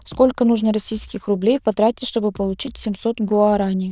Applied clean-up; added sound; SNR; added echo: neural diffusion model UNIVERSE++.